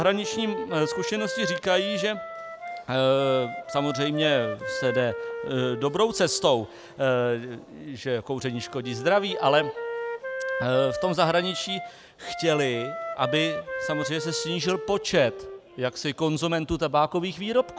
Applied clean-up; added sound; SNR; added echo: none; Wind instrument, woodwind instrument; 8 dB; none.